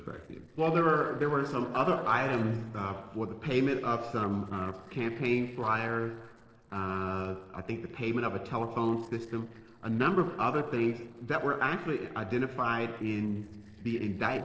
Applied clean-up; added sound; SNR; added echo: neural separator model SepFormer DNS4.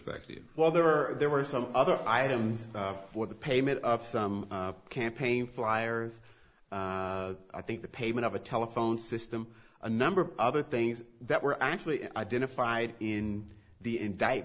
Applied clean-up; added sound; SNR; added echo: none; none; none; none.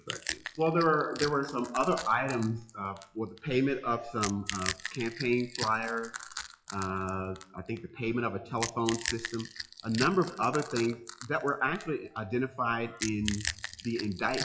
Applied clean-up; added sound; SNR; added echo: classical method WPE with log-MMSE.